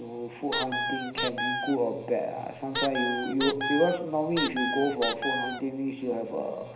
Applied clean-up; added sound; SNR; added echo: none; Squeak; 2 dB; reverberation time 0.9 s.